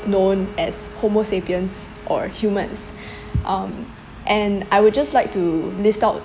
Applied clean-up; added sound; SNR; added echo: none; Bowed string instrument; 19 dB; none.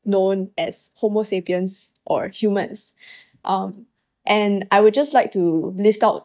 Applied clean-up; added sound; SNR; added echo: neural mask model DeepFilterNet 3.